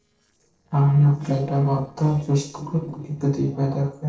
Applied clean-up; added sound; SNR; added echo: neural separator model SepFormer DNS4.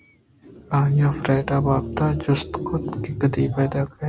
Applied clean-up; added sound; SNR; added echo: none; none; none; none.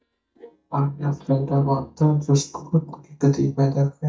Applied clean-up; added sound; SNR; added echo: neural mask model DeepFilterNet 3.